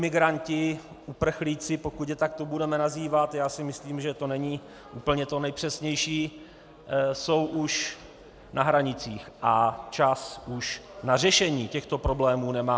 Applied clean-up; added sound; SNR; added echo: none; none; none; none.